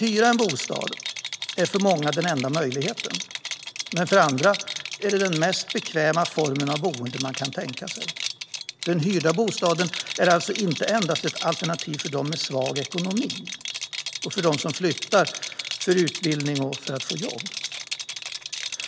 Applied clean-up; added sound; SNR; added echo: none; Rattle; 8 dB; none.